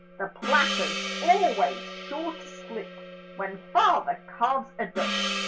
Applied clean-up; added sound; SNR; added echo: none; Gong; 6 dB; reverberation time 0.1 s.